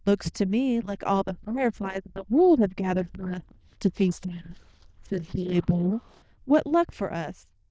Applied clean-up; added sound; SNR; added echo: neural diffusion model UNIVERSE++.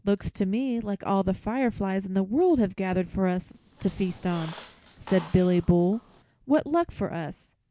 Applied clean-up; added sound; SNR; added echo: none; Squeak; 19 dB; none.